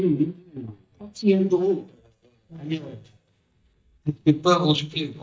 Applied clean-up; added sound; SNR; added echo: neural mask model DeepFilterNet 3.